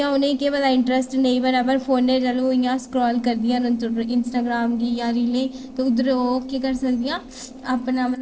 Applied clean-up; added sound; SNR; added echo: neural separator model SepFormer DNS4.